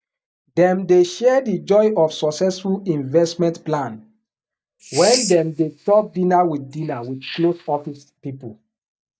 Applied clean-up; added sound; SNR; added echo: neural mask model DeepFilterNet 3.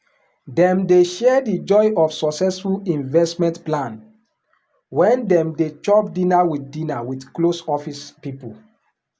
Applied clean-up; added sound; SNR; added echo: none; none; none; none.